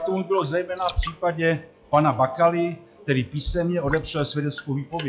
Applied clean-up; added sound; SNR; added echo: classical method log-MMSE.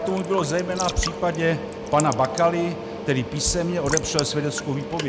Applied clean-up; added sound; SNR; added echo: none; Raindrop / Drip / Trickle, dribble + Mechanical fan; 7 dB; none.